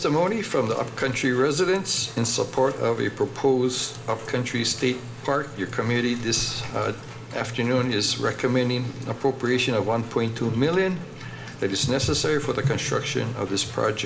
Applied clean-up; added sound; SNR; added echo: none; Rain; 19 dB; reverberation time 2.2 s.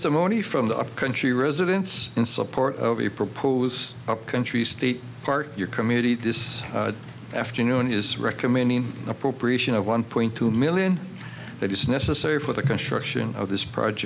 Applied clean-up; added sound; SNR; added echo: none; none; none; none.